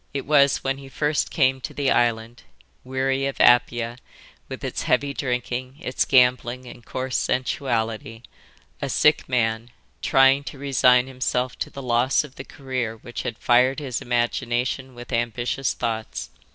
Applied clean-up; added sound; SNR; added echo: none; none; none; none.